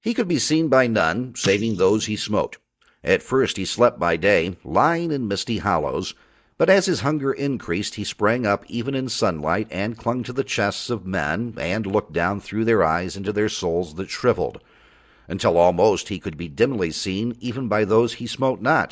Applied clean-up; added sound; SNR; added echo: neural mask model DeepFilterNet 3.